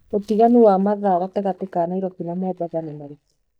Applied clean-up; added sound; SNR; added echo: neural mask model DeepFilterNet 3.